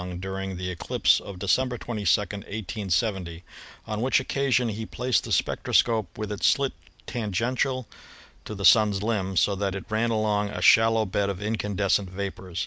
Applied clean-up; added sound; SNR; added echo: none; none; none; none.